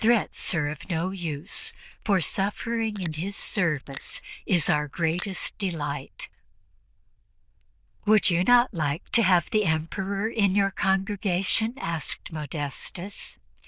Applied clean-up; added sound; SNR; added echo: neural diffusion model UNIVERSE++.